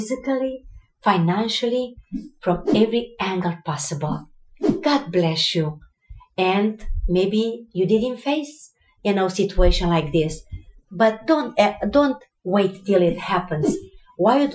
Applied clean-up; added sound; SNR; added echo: classical method Wiener filter.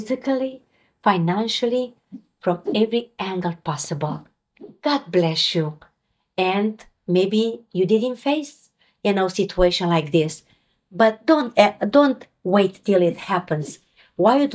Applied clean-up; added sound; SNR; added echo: neural mask model DeepFilterNet 3.